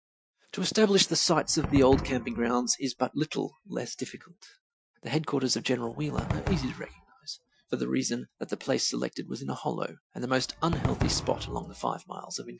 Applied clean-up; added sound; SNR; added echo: classical method Wiener filter.